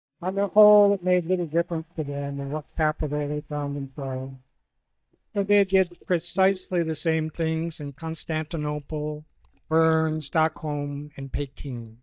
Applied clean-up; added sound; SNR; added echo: neural mask model DeepFilterNet 3.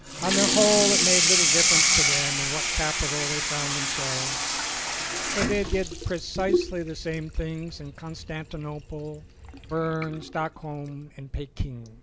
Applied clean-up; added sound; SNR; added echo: none; Sink (filling or washing) / Water tap, faucet; -4 dB; none.